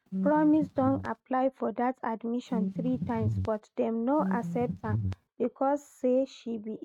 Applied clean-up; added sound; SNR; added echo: neural mask model RNNoise.